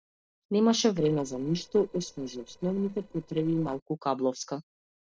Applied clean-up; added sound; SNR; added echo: neural separator model SepFormer DNS4.